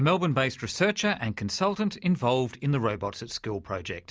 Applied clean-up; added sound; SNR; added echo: none; none; none; none.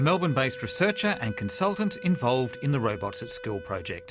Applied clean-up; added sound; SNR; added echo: none; Wind instrument, woodwind instrument; 14 dB; none.